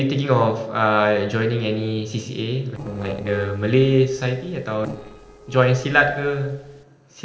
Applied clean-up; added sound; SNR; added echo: neural separator model SepFormer DNS4.